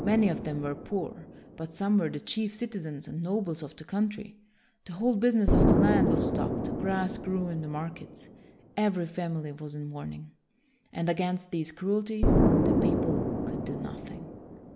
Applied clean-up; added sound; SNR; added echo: none; Explosion; -1 dB; none.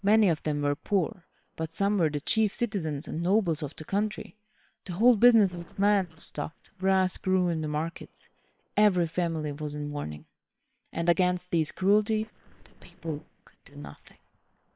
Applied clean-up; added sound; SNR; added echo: neural separator model SepFormer WHAM!.